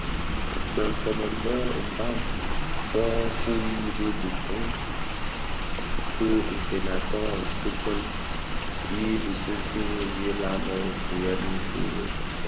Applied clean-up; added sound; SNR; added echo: none; Rain; -4 dB; none.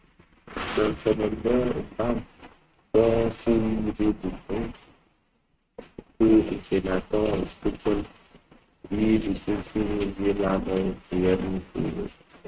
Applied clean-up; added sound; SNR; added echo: neural mask model RNNoise.